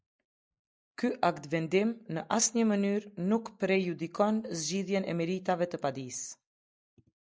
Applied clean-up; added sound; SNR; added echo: neural mask model Resemble Enhance denoiser.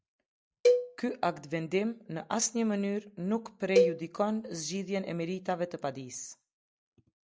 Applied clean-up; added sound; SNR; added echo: none; Cowbell; -2 dB; none.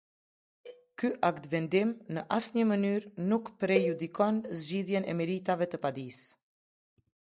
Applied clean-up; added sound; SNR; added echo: neural mask model DeepFilterNet 3.